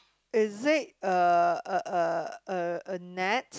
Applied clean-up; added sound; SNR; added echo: none; none; none; none.